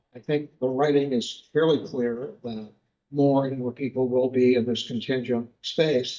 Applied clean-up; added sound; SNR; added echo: neural mask model DeepFilterNet 3.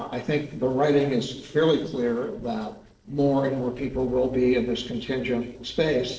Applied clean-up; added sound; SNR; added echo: neural separator model SepFormer DNS4.